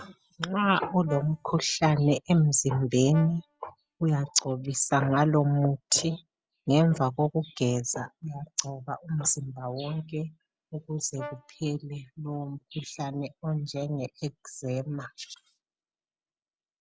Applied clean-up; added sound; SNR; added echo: none; Brass instrument; 19 dB; none.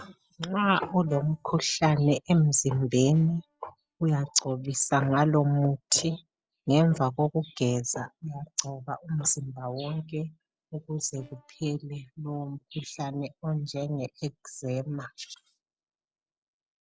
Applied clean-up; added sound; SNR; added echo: neural separator model SepFormer DNS4.